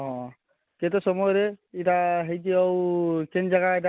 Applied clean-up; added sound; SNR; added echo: none; none; none; none.